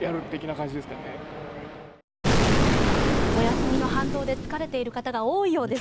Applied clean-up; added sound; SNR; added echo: none; Explosion; -3 dB; none.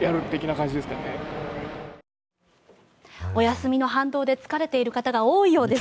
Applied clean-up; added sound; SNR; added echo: none; none; none; none.